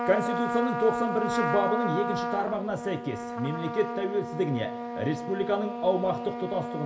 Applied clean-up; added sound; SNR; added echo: none; Trumpet; 3 dB; reverberation time 0.7 s.